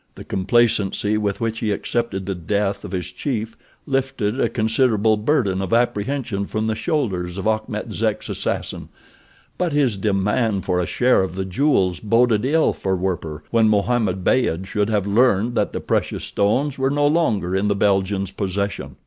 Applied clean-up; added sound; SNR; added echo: none; none; none; none.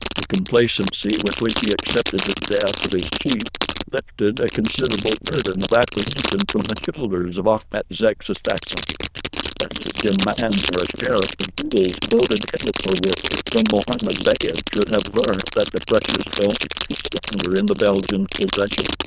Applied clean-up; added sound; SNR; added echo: neural diffusion model UNIVERSE++.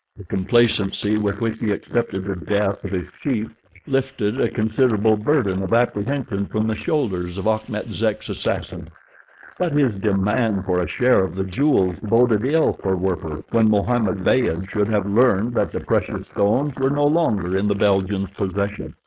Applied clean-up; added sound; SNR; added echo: neural mask model Resemble Enhance denoiser.